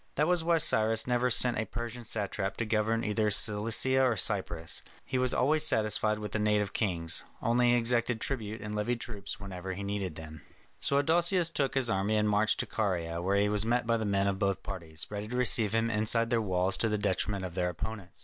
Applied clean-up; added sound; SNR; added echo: none; none; none; none.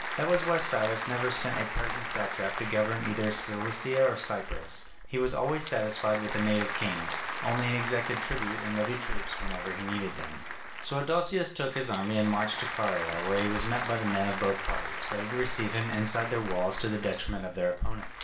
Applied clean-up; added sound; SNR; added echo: none; Applause / Crowd; 6 dB; reverberation time 0.5 s.